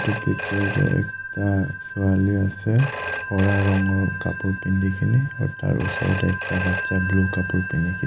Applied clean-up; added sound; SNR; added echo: none; Telephone; -1 dB; none.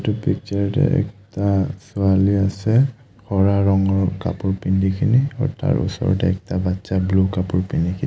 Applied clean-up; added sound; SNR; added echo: none; none; none; none.